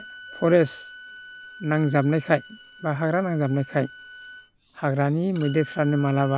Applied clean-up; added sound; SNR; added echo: none; Bowed string instrument; 19 dB; none.